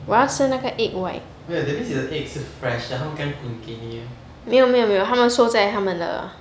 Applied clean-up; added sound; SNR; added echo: none; none; none; none.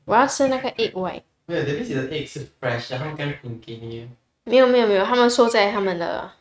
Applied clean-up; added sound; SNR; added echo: neural mask model RNNoise.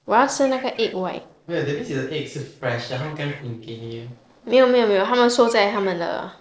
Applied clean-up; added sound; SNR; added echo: neural separator model SepFormer DNS4.